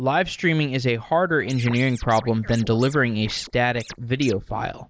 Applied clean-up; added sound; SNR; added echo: neural mask model Resemble Enhance denoiser.